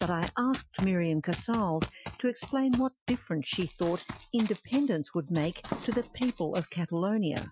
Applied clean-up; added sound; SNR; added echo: classical method Wiener filter.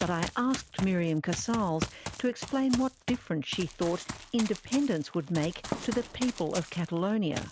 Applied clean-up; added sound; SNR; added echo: none; Run + Fireworks; 10 dB; none.